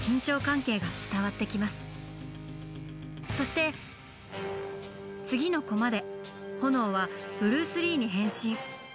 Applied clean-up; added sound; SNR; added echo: none; none; none; none.